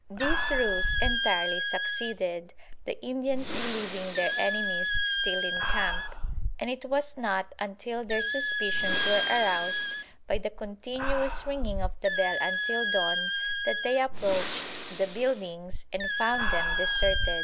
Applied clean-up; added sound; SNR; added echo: none; Breathing + Squeak; -2 dB; none.